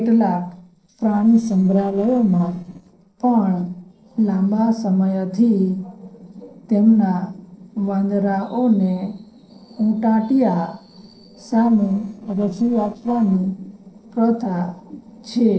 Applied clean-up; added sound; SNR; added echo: neural separator model SepFormer DNS4.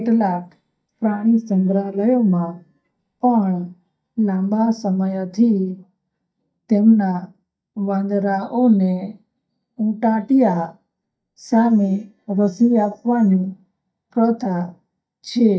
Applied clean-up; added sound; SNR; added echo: neural mask model DeepFilterNet 3.